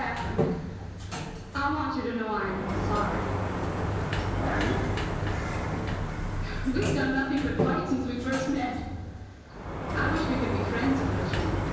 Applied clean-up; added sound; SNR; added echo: none; Sliding door; -1 dB; reverberation time 1.2 s.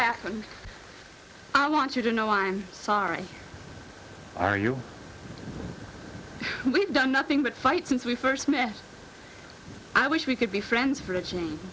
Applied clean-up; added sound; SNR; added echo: none; none; none; none.